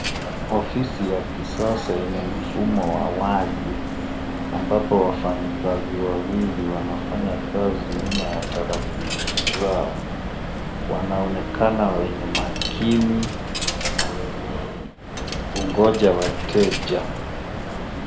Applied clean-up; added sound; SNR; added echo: none; Coin (dropping); 2 dB; reverberation time 0.4 s.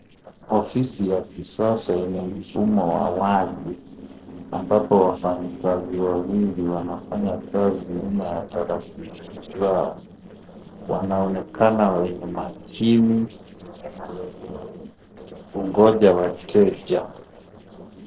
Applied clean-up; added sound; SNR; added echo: neural separator model SepFormer DNS4.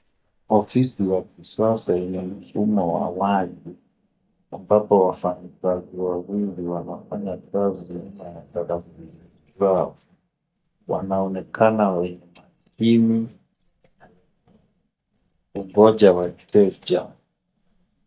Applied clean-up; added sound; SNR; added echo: neural mask model DeepFilterNet 3.